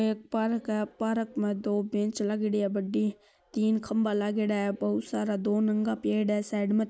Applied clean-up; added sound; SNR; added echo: none; none; none; none.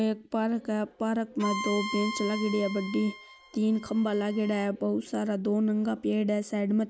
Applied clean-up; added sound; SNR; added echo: none; Bowed string instrument; 10 dB; none.